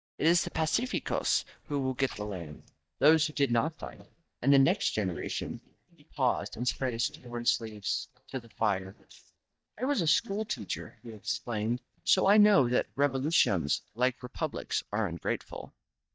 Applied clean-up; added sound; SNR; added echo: neural mask model DeepFilterNet 3.